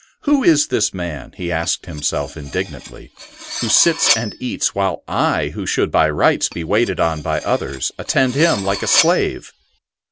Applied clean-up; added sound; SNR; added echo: none; Cutlery, silverware; 9 dB; none.